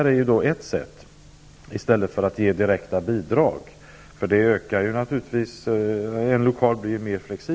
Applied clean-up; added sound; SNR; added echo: none; none; none; none.